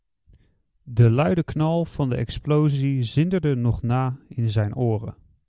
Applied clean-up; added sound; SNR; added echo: none; none; none; none.